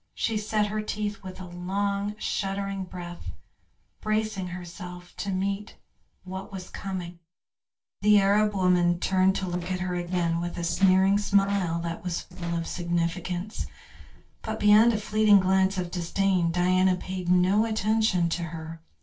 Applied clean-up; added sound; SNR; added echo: neural separator model SepFormer DNS4.